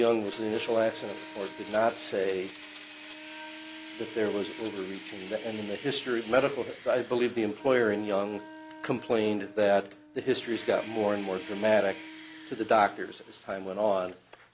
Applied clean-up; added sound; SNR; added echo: none; Domestic sounds, home sounds + Wind instrument, woodwind instrument; 14 dB; none.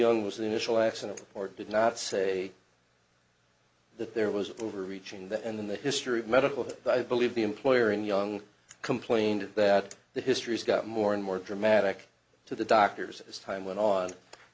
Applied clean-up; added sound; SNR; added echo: none; none; none; none.